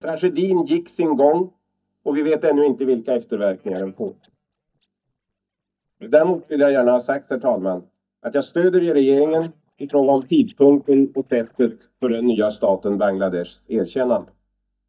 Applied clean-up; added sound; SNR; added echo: neural mask model DeepFilterNet 3.